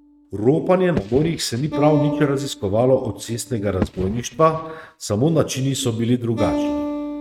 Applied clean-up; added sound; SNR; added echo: neural mask model RNNoise.